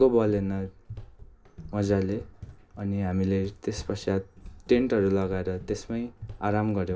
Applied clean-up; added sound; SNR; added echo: none; Run; 17 dB; reverberation time 0.3 s.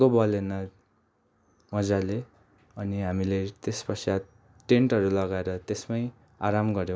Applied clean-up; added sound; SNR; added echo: none; none; none; none.